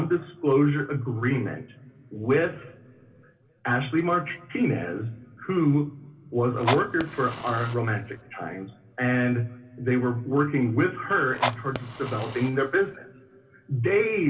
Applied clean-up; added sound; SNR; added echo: none; Fire; 7 dB; reverberation time 2.6 s.